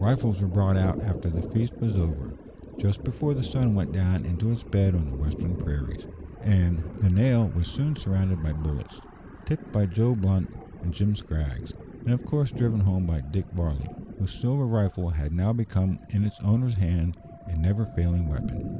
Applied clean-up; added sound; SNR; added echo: none; Thunder; 13 dB; none.